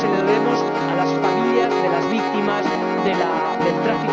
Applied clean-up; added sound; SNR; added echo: none; Piano; -4 dB; none.